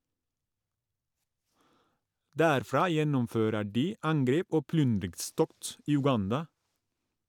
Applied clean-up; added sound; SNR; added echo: none; none; none; none.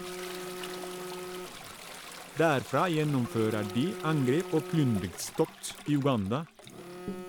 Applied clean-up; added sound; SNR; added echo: none; Telephone + Toilet flush; 10 dB; none.